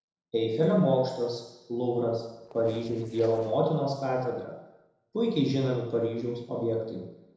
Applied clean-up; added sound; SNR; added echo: neural separator model SepFormer DNS4.